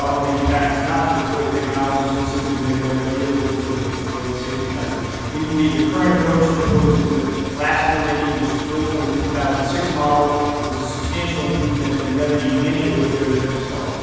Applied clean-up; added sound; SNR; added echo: none; Engine; 8 dB; reverberation time 2.1 s.